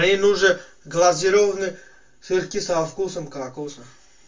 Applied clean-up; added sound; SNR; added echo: none; none; none; reverberation time 0.2 s.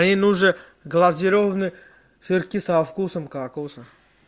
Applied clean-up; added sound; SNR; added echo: none; none; none; none.